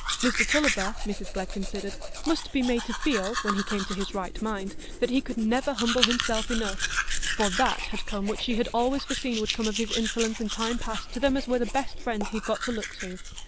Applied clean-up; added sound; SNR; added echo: none; Domestic sounds, home sounds; 2 dB; none.